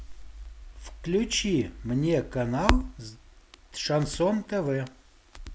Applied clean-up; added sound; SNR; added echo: none; Crackle; 6 dB; none.